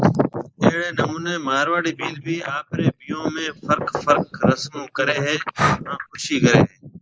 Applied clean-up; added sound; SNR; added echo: neural mask model Resemble Enhance denoiser.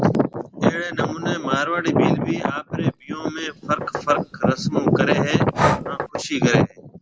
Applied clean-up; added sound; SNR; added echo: none; Knock + Breathing; 7 dB; none.